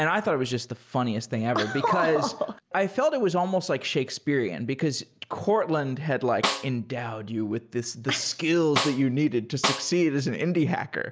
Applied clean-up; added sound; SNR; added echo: none; Snare drum; 5 dB; none.